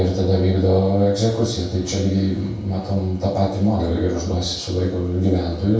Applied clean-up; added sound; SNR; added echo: none; none; none; reverberation time 0.6 s.